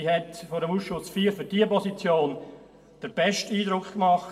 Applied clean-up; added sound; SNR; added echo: none; none; none; reverberation time 1.2 s.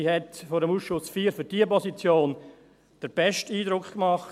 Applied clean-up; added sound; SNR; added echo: none; none; none; none.